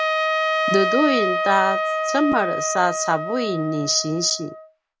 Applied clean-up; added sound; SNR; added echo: none; Trumpet; 1 dB; none.